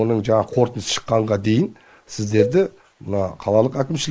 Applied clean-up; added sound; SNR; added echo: neural mask model Resemble Enhance denoiser.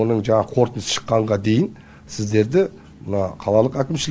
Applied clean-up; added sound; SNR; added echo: none; none; none; none.